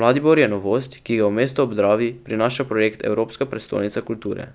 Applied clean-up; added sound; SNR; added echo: none; none; none; none.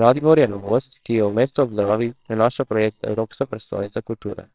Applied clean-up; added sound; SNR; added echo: neural separator model SepFormer WHAMR!.